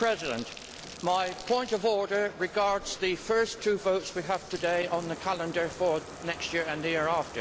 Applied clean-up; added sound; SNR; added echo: none; Bathtub (filling or washing); 15 dB; none.